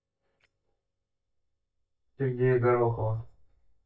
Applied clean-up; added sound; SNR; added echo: neural mask model DeepFilterNet 3.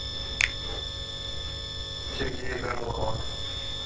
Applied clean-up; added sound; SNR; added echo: neural separator model SepFormer DNS4.